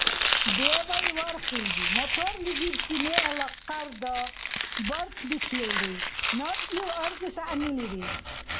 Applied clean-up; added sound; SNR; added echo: none; Domestic sounds, home sounds; -3 dB; none.